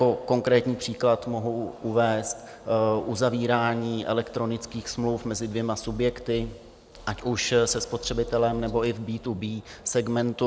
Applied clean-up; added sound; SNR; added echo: none; none; none; none.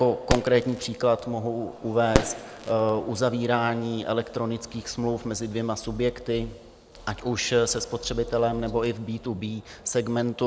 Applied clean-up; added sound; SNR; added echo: none; Fireworks; 5 dB; none.